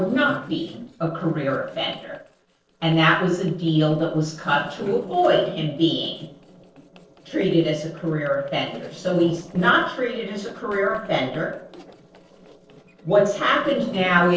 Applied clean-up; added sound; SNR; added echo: neural separator model SepFormer DNS4.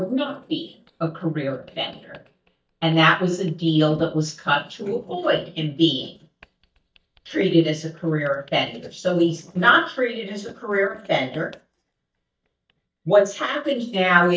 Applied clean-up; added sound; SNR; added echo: neural mask model DeepFilterNet 3.